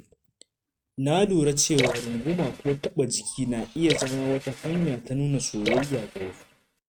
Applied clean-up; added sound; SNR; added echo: neural mask model RNNoise.